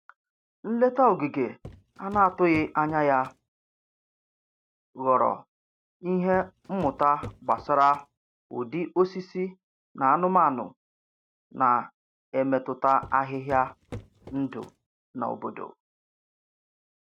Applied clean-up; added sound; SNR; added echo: none; Walk, footsteps; 18 dB; none.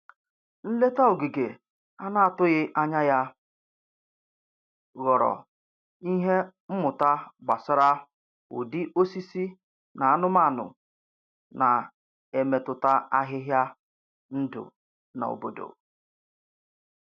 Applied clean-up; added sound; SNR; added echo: none; none; none; none.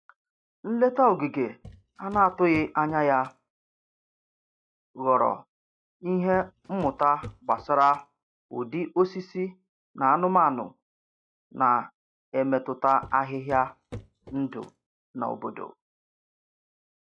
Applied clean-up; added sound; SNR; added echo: classical method log-MMSE.